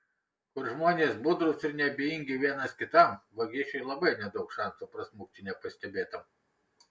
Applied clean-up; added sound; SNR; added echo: none; none; none; none.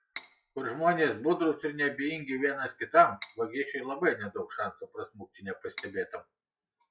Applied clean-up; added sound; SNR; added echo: classical method log-MMSE.